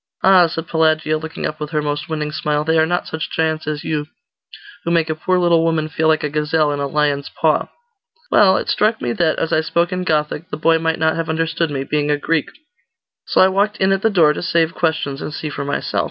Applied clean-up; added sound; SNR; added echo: none; none; none; none.